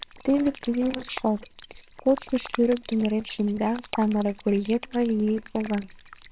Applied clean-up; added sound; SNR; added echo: neural separator model SepFormer WHAMR!.